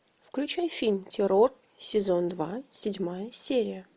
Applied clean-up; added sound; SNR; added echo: none; none; none; none.